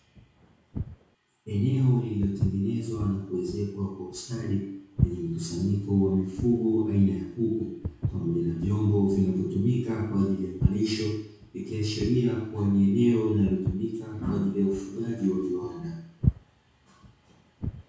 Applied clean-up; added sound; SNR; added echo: none; Walk, footsteps; 9 dB; reverberation time 0.6 s.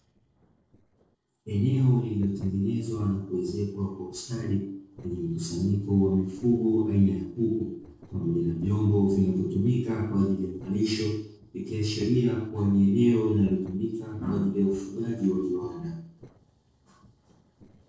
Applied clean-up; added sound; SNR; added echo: neural separator model SepFormer DNS4.